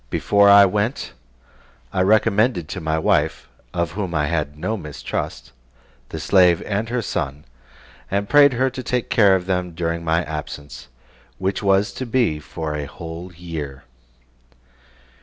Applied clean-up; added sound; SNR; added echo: none; none; none; none.